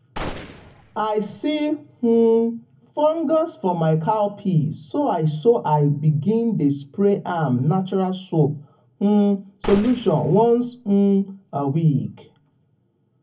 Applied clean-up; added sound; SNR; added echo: none; Gunshot, gunfire; 14 dB; reverberation time 0.3 s.